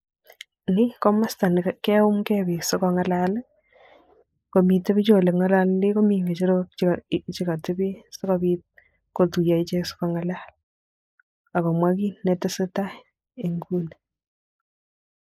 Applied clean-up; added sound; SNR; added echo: neural mask model Resemble Enhance denoiser.